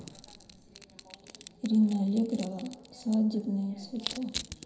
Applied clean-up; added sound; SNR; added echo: none; Crushing; 14 dB; reverberation time 0.9 s.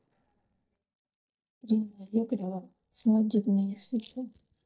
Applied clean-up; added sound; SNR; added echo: neural mask model DeepFilterNet 3.